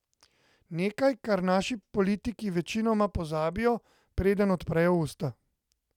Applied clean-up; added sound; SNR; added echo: none; none; none; none.